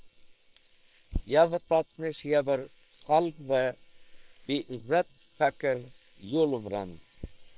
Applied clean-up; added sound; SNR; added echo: neural separator model SepFormer WHAM!.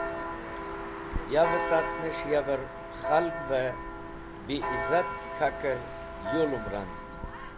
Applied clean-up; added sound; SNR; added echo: none; Church bell; 3 dB; none.